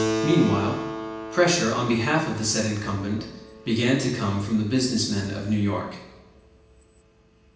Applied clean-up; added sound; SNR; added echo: none; Keyboard (musical); 9 dB; reverberation time 0.9 s.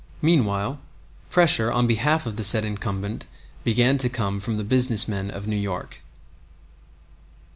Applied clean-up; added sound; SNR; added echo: none; none; none; none.